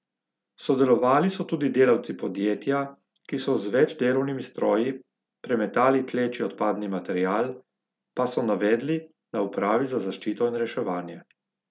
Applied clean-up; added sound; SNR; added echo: none; none; none; none.